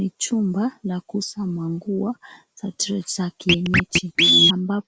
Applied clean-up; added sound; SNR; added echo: neural mask model Resemble Enhance denoiser.